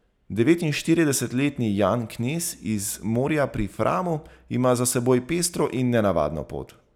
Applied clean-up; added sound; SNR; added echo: none; none; none; none.